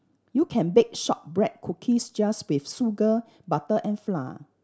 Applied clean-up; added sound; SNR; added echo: none; none; none; none.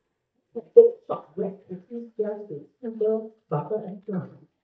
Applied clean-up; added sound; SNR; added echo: neural mask model DeepFilterNet 3.